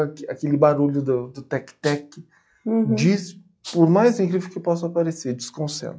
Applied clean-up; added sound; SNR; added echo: classical method log-MMSE.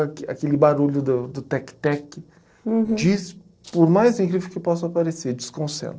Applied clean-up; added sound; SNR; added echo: neural separator model SepFormer DNS4.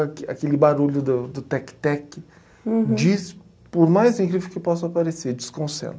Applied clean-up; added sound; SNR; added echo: none; none; none; none.